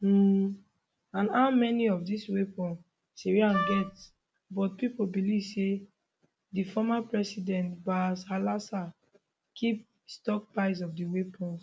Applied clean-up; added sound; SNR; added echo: none; Wind instrument, woodwind instrument; 4 dB; none.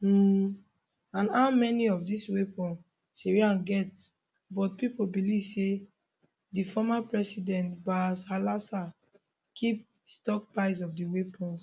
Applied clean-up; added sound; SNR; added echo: none; none; none; none.